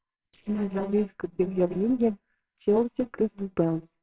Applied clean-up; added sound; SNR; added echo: neural separator model SepFormer WHAMR!.